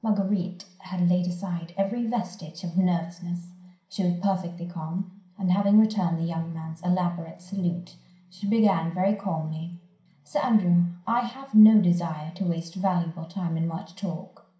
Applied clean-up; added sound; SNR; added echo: none; none; none; reverberation time 0.5 s.